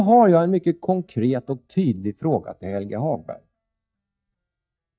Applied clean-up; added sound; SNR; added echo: neural mask model DeepFilterNet 3.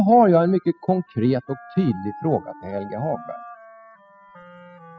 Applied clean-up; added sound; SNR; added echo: classical method spectral subtraction.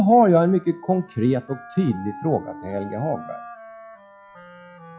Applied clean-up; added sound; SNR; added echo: classical method log-MMSE.